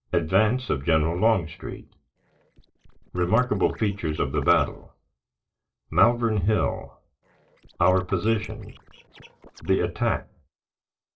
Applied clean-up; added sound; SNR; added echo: neural separator model SepFormer DNS4.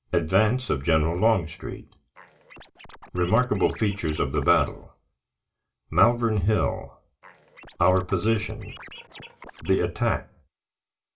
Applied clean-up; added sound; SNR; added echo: none; Scratching (performance technique); 19 dB; reverberation time 0.2 s.